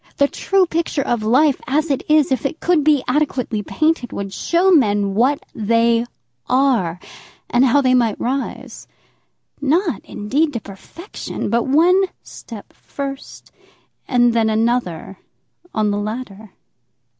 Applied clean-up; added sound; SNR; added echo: none; none; none; none.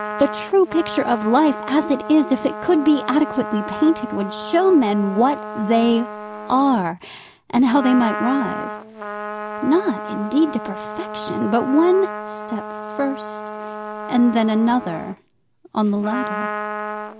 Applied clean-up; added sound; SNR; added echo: none; Trumpet; 10 dB; none.